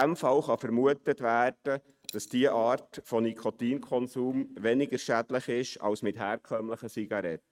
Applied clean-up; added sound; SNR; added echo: neural mask model RNNoise.